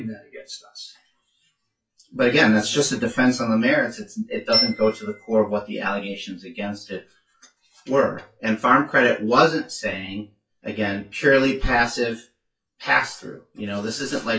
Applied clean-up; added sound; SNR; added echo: classical method WPE with log-MMSE.